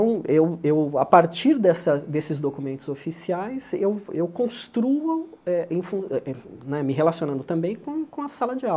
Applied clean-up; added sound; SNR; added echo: none; none; none; none.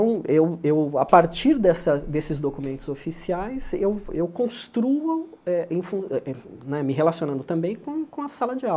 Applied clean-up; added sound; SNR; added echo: none; Hammer; 17 dB; none.